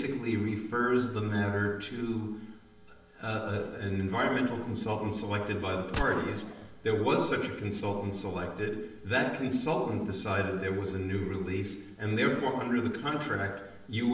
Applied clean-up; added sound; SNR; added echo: none; Gunshot, gunfire; 10 dB; reverberation time 0.8 s.